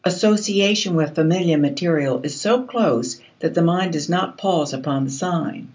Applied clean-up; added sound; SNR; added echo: none; none; none; none.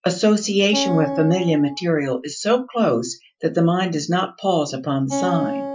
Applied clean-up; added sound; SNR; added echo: classical method Wiener filter.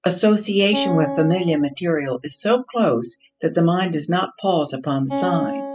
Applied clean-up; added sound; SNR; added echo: classical method spectral subtraction.